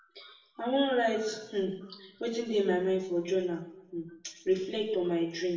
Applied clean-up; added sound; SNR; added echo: none; none; none; reverberation time 0.7 s.